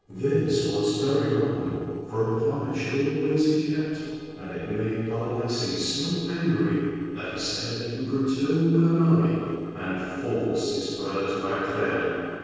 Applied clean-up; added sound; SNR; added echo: neural separator model SepFormer DNS4.